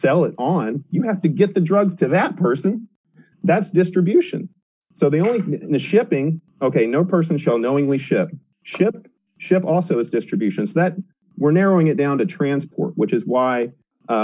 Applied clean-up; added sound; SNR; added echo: none; none; none; none.